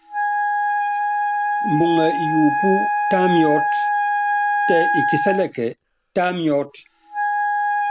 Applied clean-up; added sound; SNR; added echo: none; Wind instrument, woodwind instrument; -2 dB; none.